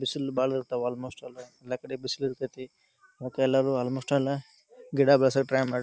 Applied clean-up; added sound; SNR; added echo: none; none; none; none.